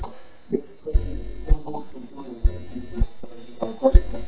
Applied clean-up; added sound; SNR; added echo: neural mask model DeepFilterNet 3.